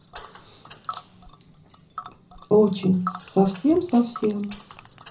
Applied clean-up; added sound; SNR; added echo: none; Tick; 16 dB; reverberation time 0.5 s.